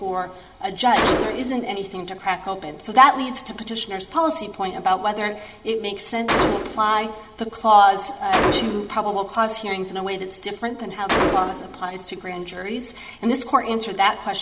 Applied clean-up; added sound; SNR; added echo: none; Gunshot, gunfire; 6 dB; reverberation time 0.9 s.